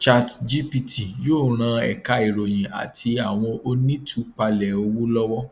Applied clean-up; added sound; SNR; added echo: none; none; none; none.